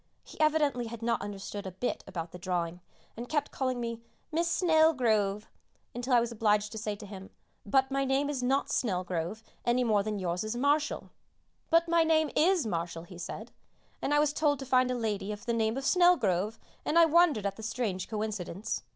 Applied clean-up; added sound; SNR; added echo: none; none; none; none.